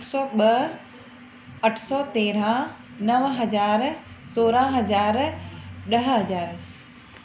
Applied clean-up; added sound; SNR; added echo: none; none; none; none.